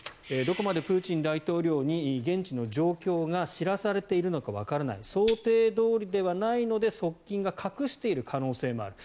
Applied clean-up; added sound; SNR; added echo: none; Tambourine; 19 dB; none.